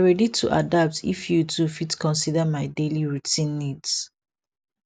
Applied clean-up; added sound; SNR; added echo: none; none; none; none.